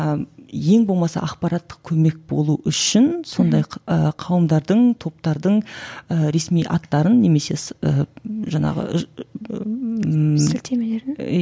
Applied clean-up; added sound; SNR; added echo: none; none; none; none.